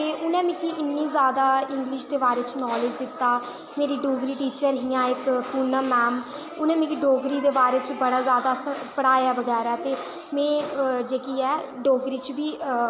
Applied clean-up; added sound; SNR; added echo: none; none; none; none.